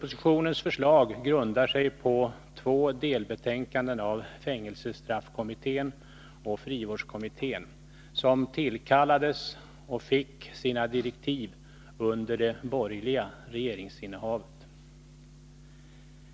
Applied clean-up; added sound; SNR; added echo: none; none; none; none.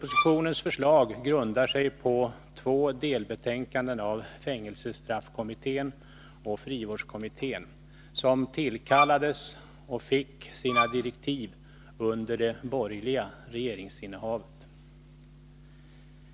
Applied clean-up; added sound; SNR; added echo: none; Bowed string instrument; 0 dB; none.